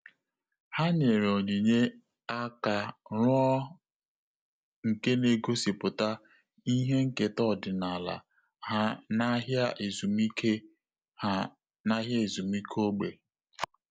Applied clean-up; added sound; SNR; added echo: none; none; none; none.